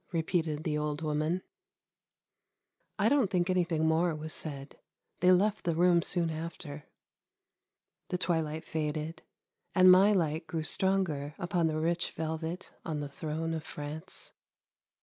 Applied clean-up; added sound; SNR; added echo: none; none; none; none.